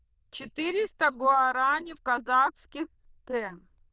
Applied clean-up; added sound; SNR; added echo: neural diffusion model UNIVERSE++.